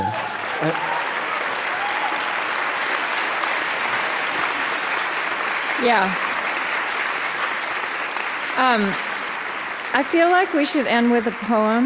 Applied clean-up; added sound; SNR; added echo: none; none; none; none.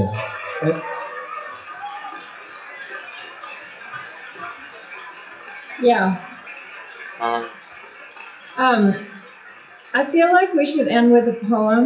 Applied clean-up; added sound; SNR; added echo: classical method WPE with log-MMSE.